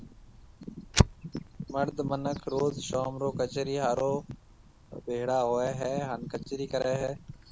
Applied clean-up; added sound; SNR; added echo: none; Fire; 5 dB; none.